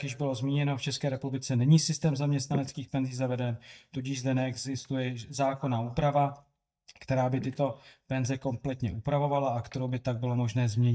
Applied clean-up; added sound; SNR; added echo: neural mask model DeepFilterNet 3.